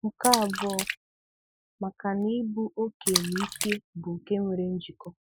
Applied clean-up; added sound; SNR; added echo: classical method Wiener filter.